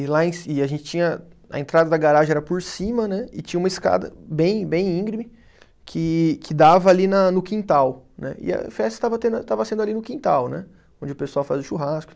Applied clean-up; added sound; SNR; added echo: none; none; none; none.